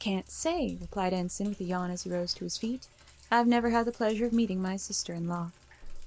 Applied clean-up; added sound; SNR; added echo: none; Sink (filling or washing); 18 dB; none.